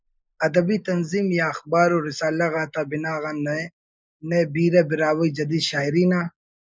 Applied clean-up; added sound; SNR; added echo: neural mask model Resemble Enhance denoiser.